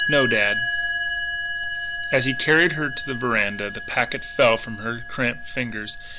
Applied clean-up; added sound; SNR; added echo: none; Chime; -3 dB; none.